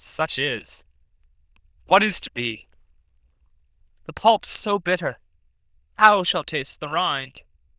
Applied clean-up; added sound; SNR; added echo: neural diffusion model UNIVERSE++.